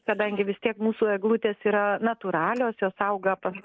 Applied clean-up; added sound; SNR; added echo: neural mask model Resemble Enhance denoiser.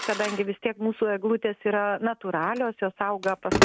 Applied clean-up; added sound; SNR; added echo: none; Telephone; 5 dB; none.